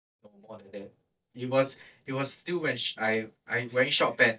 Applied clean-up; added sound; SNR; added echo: neural mask model DeepFilterNet 3.